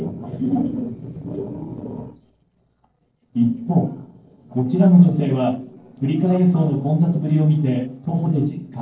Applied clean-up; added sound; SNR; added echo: neural separator model SepFormer DNS4.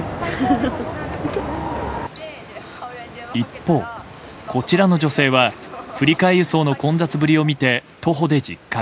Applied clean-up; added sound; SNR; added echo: none; none; none; none.